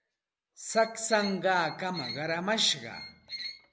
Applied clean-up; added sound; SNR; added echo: none; Squeak; 12 dB; none.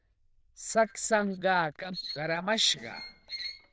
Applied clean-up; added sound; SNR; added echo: neural diffusion model UNIVERSE++.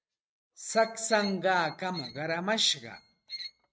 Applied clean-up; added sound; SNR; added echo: neural mask model RNNoise.